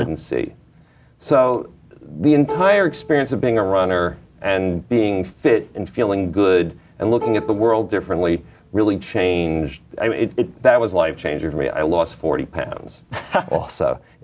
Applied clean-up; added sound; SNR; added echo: none; Plucked string instrument; 13 dB; none.